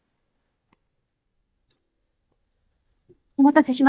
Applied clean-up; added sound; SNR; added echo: neural mask model DeepFilterNet 3.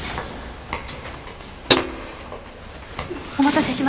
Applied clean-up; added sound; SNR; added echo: none; Hi-hat; -1 dB; none.